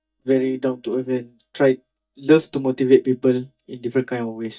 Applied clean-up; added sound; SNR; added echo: neural mask model DeepFilterNet 3.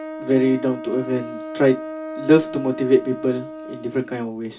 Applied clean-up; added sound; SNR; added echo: none; Wind instrument, woodwind instrument; 11 dB; reverberation time 0.2 s.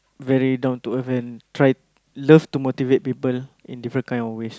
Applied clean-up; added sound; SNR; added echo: none; none; none; none.